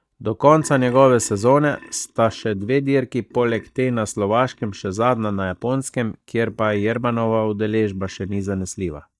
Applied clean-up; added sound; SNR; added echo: neural mask model DeepFilterNet 3.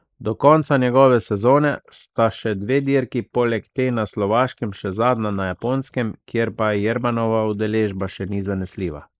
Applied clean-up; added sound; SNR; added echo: neural mask model Resemble Enhance denoiser.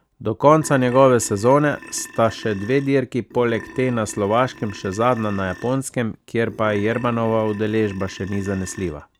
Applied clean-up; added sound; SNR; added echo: none; Burping, eructation; 19 dB; none.